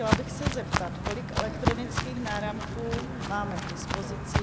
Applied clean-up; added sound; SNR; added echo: none; Walk, footsteps; -4 dB; none.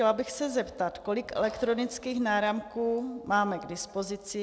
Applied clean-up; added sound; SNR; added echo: none; none; none; none.